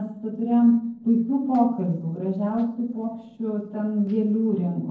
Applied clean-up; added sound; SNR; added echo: neural separator model SepFormer DNS4.